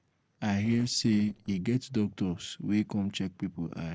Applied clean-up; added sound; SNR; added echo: neural separator model SepFormer DNS4.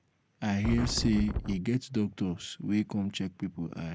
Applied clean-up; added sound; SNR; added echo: none; Wind; 2 dB; none.